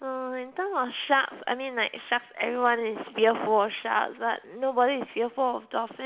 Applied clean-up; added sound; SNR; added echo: none; none; none; none.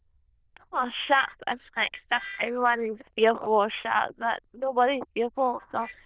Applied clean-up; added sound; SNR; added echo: neural diffusion model UNIVERSE++.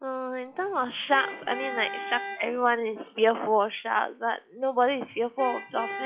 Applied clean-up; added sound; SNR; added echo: classical method log-MMSE.